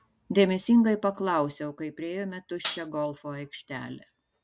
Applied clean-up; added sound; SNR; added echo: none; Hi-hat; -2 dB; none.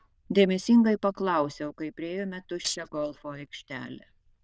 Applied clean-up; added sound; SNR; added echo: neural diffusion model UNIVERSE++.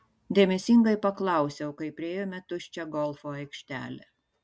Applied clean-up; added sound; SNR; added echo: none; none; none; none.